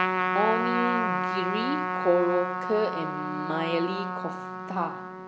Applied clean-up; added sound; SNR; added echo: none; Trumpet; 0 dB; none.